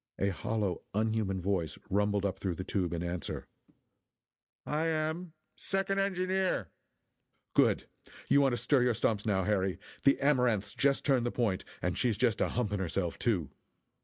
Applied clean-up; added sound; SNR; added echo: none; none; none; none.